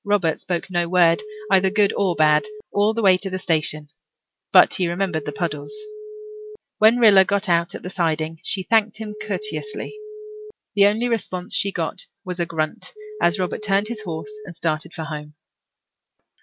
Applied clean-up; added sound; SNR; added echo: none; Telephone; 16 dB; none.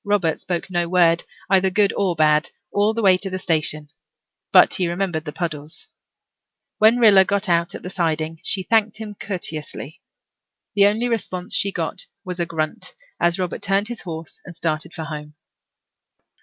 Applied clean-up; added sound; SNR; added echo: none; none; none; none.